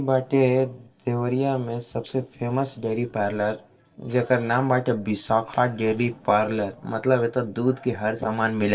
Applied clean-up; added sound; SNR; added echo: neural separator model SepFormer DNS4.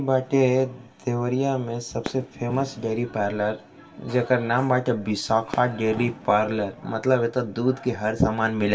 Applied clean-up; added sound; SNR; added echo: none; Fireworks; 17 dB; reverberation time 0.2 s.